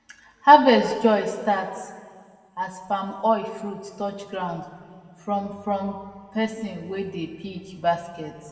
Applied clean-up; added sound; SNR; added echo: none; none; none; reverberation time 1.4 s.